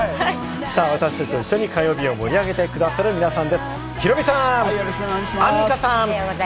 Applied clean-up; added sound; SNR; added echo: none; none; none; none.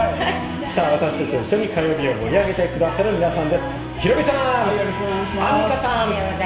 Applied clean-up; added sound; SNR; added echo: none; none; none; reverberation time 1.2 s.